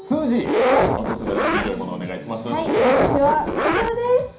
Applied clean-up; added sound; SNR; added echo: none; Zipper (clothing); -1 dB; reverberation time 0.5 s.